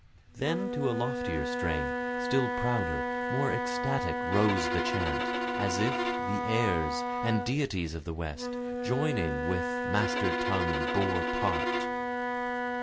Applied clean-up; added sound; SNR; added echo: none; Wind instrument, woodwind instrument + Bowed string instrument; -1 dB; none.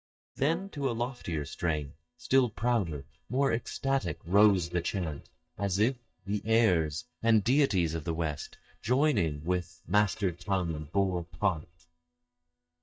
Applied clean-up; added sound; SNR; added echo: neural mask model DeepFilterNet 3.